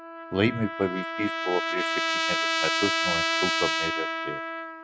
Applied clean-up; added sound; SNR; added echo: none; Trumpet; -3 dB; none.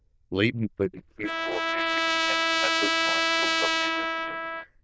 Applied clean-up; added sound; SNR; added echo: neural diffusion model UNIVERSE++.